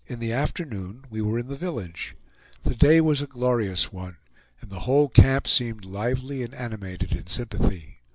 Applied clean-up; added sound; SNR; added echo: none; none; none; none.